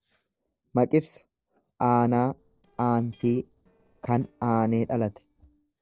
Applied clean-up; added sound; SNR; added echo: neural separator model SepFormer DNS4.